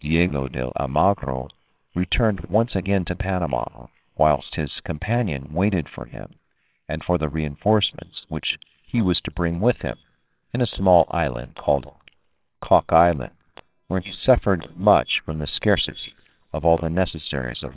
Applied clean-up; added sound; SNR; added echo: neural separator model SepFormer WHAMR!.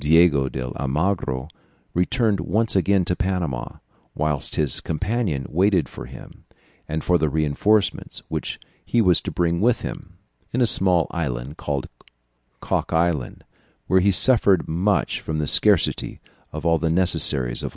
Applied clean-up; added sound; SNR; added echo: none; none; none; none.